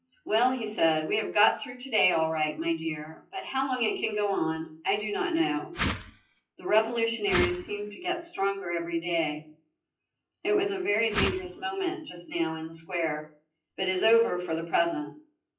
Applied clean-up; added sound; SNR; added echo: classical method WPE with log-MMSE.